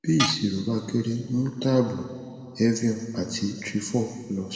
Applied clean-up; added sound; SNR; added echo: none; Tools; 5 dB; reverberation time 1.9 s.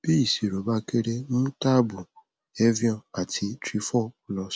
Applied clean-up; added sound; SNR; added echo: none; none; none; none.